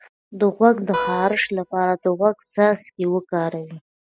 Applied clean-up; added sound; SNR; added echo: classical method spectral subtraction.